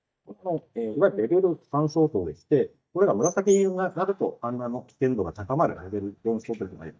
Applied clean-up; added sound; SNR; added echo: neural mask model DeepFilterNet 3.